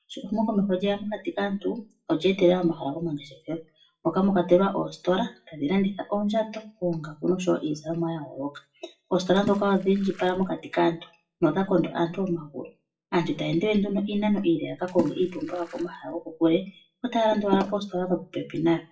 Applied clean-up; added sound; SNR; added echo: classical method WPE with log-MMSE.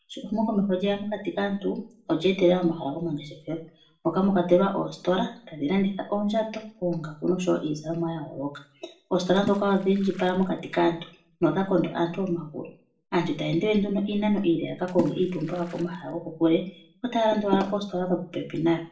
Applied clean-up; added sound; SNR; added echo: none; Water / Splash, splatter; 14 dB; reverberation time 0.4 s.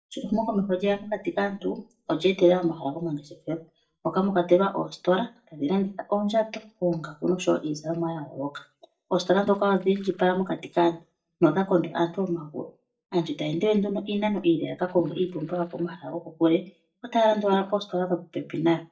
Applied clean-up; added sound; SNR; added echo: neural mask model DeepFilterNet 3.